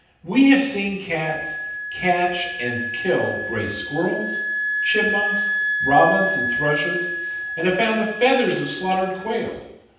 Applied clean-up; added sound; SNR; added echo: none; Wind instrument, woodwind instrument; 4 dB; reverberation time 0.9 s.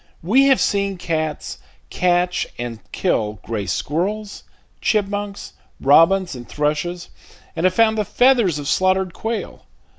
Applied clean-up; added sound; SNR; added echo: none; none; none; none.